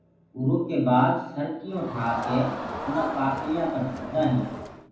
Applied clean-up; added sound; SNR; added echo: none; Crowd; 8 dB; reverberation time 0.9 s.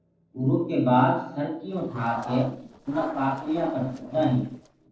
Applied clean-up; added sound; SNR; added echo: neural separator model SepFormer DNS4.